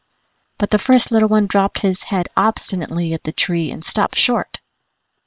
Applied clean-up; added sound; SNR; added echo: neural separator model SepFormer WHAM!.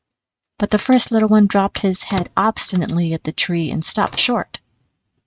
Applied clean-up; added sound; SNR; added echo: neural mask model RNNoise.